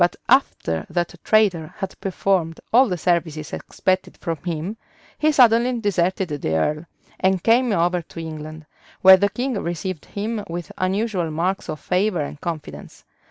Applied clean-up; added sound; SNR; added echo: none; none; none; none.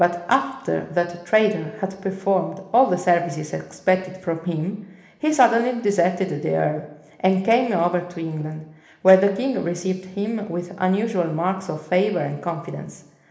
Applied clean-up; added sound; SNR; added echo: none; none; none; reverberation time 1.0 s.